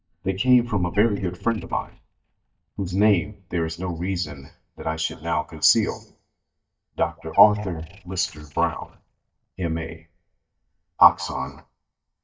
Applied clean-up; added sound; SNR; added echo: neural mask model DeepFilterNet 3.